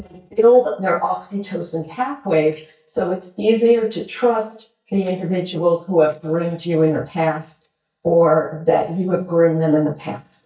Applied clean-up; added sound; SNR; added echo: neural mask model DeepFilterNet 3.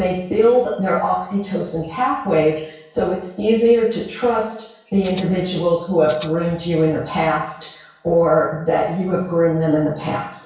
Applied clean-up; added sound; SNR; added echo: none; Rattle (instrument); 19 dB; reverberation time 0.6 s.